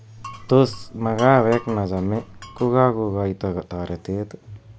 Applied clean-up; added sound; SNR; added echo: none; Glass; 17 dB; none.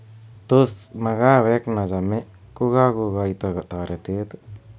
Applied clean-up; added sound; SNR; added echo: none; none; none; none.